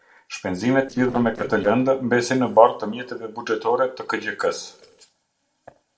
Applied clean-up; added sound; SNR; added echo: neural separator model SepFormer DNS4.